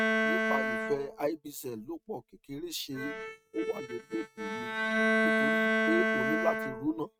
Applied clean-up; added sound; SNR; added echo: neural mask model RNNoise.